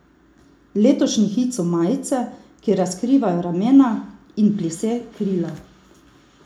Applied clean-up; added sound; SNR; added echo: none; none; none; reverberation time 0.3 s.